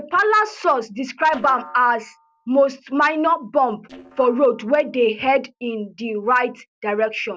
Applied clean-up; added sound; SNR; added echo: neural separator model SepFormer DNS4.